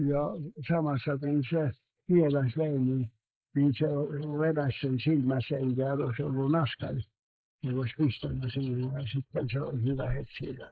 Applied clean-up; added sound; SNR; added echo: neural mask model Resemble Enhance denoiser.